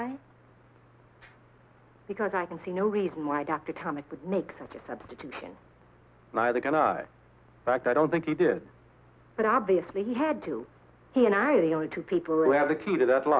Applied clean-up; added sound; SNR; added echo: none; none; none; none.